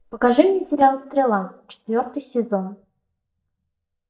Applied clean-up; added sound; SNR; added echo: neural mask model DeepFilterNet 3.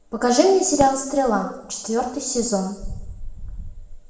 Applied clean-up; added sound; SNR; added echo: none; Fireworks; 18 dB; reverberation time 0.8 s.